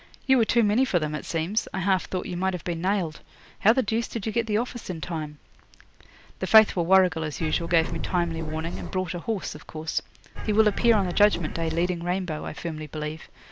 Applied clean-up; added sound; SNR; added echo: none; Bird; 3 dB; none.